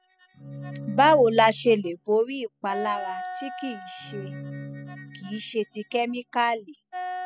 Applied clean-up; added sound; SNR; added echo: classical method spectral subtraction.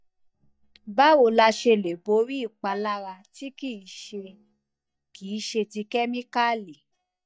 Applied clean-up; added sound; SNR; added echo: neural mask model DeepFilterNet 3.